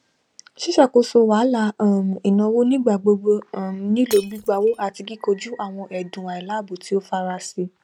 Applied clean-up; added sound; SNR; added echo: none; Shatter; 18 dB; none.